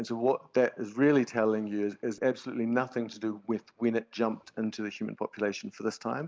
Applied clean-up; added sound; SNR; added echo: none; none; none; none.